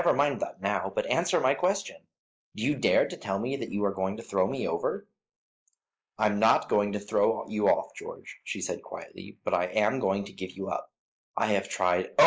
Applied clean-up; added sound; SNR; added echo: neural mask model Resemble Enhance denoiser.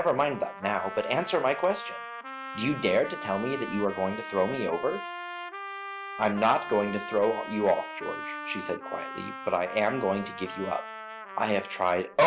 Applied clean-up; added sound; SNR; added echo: none; Trumpet; 10 dB; none.